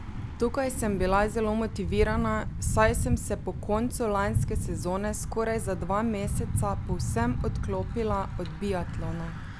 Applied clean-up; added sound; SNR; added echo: none; Thunder / Bicycle; 2 dB; none.